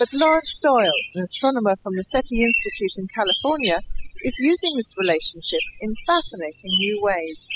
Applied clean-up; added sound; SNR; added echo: classical method spectral subtraction.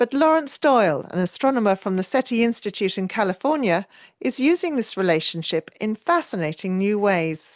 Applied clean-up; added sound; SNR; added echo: none; none; none; none.